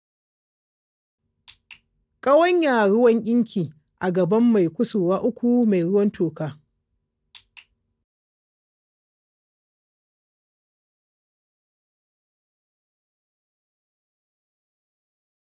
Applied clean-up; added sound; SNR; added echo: none; none; none; none.